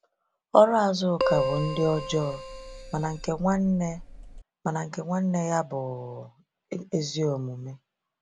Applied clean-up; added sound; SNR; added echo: none; Keyboard (musical); 5 dB; none.